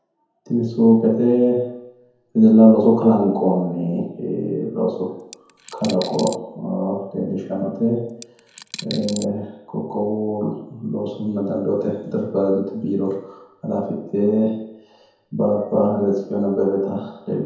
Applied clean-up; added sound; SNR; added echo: none; Coin (dropping); 15 dB; reverberation time 0.9 s.